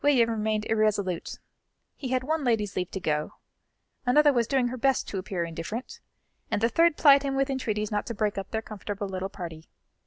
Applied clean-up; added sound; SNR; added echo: none; none; none; none.